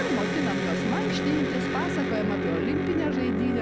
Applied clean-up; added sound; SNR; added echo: none; Electric guitar; -2 dB; none.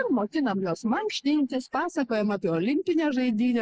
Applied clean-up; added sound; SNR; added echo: neural mask model Resemble Enhance denoiser.